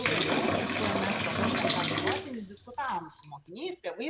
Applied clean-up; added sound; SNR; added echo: none; Bathtub (filling or washing) / Liquid; -4 dB; none.